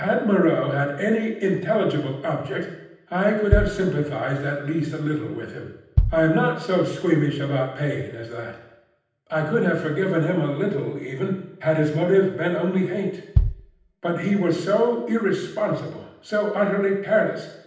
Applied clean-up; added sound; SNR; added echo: none; Bass drum; 4 dB; reverberation time 0.9 s.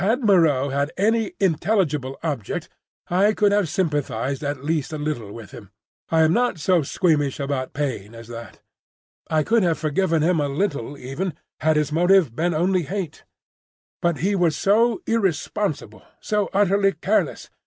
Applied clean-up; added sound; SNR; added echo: none; none; none; none.